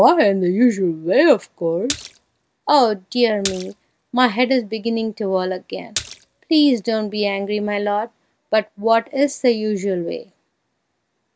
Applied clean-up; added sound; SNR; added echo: none; Splash, splatter; 13 dB; none.